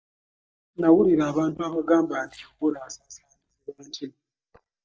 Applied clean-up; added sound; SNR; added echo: neural mask model DeepFilterNet 3.